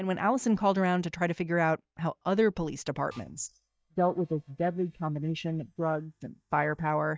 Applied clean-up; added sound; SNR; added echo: neural mask model DeepFilterNet 3.